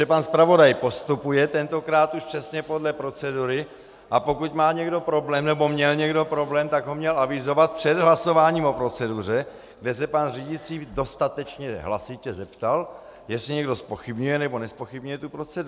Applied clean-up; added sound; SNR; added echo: none; none; none; none.